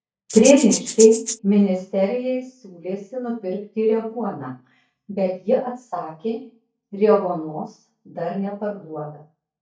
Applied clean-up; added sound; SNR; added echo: neural mask model DeepFilterNet 3.